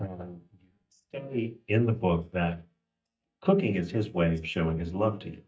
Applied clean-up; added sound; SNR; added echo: neural mask model DeepFilterNet 3.